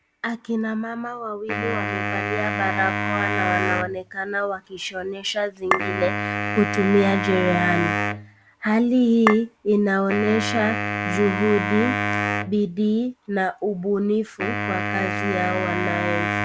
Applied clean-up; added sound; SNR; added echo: none; Wind instrument, woodwind instrument + Chink, clink; 3 dB; none.